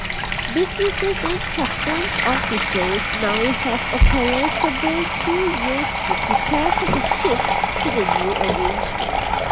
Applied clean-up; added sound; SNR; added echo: none; Sink (filling or washing) / Water tap, faucet; -4 dB; none.